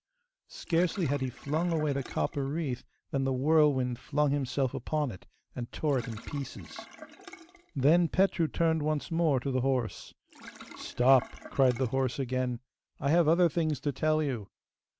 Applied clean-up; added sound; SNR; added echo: none; Sink (filling or washing); 20 dB; none.